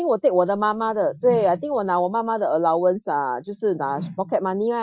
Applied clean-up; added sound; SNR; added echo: classical method Wiener filter.